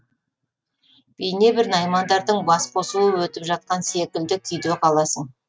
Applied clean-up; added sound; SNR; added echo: neural mask model RNNoise.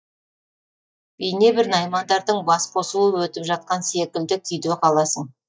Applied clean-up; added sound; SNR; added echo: neural mask model DeepFilterNet 3.